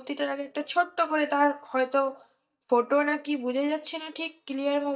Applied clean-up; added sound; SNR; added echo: neural mask model DeepFilterNet 3.